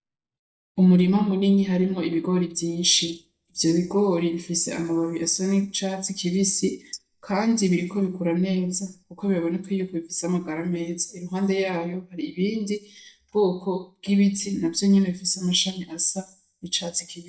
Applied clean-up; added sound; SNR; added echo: neural mask model DeepFilterNet 3.